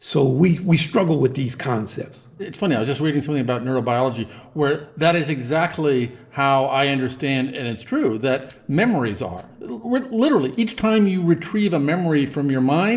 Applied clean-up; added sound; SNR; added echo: neural separator model SepFormer DNS4.